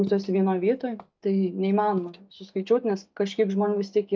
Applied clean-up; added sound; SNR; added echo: neural mask model DeepFilterNet 3.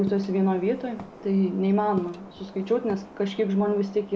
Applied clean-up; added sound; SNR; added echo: none; Subway, metro, underground + Walk, footsteps; 18 dB; none.